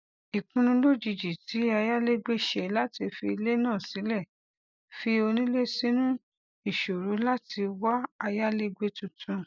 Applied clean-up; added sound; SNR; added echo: none; none; none; none.